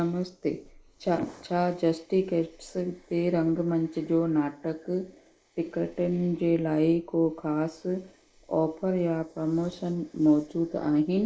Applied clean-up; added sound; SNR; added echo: neural mask model Resemble Enhance denoiser.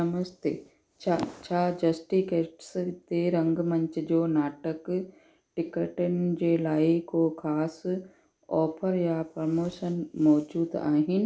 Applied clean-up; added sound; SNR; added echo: none; none; none; none.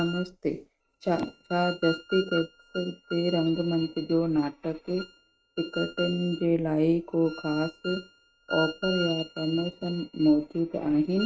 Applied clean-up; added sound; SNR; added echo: neural mask model RNNoise.